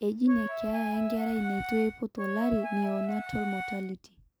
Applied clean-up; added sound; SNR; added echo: none; Wind instrument, woodwind instrument; 6 dB; none.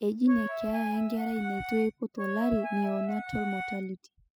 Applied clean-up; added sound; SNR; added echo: classical method spectral subtraction.